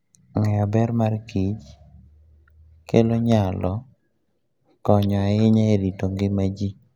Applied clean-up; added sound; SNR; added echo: none; none; none; none.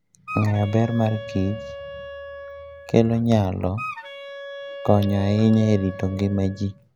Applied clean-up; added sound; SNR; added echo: none; Wind instrument, woodwind instrument; 14 dB; none.